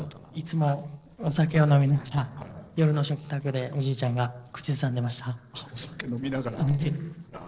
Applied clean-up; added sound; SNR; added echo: neural separator model SepFormer DNS4.